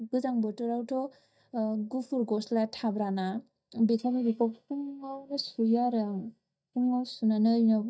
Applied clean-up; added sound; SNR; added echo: neural mask model DeepFilterNet 3.